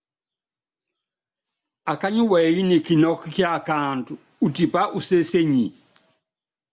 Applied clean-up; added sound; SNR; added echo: none; none; none; none.